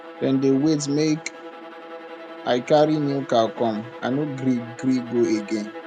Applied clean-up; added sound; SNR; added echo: none; Bowed string instrument; 15 dB; none.